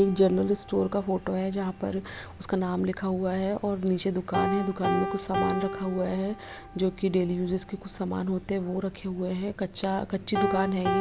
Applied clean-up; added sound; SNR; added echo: none; Piano; 8 dB; none.